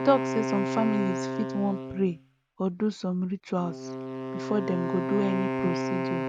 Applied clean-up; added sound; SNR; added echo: none; Wind instrument, woodwind instrument; 3 dB; none.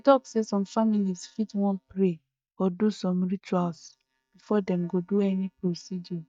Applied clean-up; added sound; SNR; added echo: neural mask model DeepFilterNet 3.